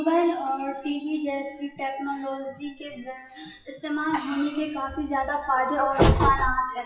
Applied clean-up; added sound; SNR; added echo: classical method WPE with log-MMSE.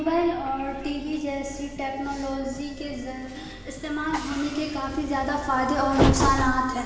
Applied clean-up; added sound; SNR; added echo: none; Train; 4 dB; reverberation time 1.3 s.